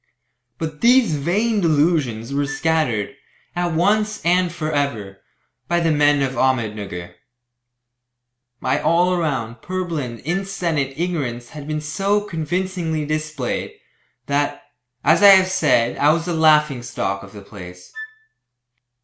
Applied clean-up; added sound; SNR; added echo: none; Wind instrument, woodwind instrument; 16 dB; none.